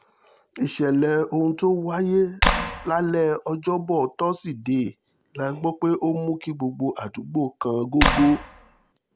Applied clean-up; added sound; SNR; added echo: none; Clapping; 0 dB; none.